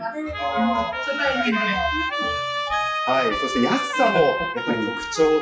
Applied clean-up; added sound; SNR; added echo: classical method WPE with log-MMSE.